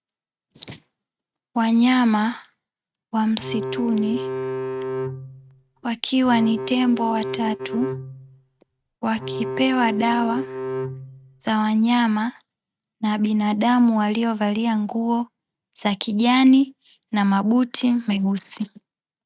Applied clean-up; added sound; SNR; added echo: neural mask model RNNoise.